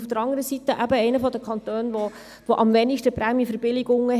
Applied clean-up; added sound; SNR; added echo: none; none; none; none.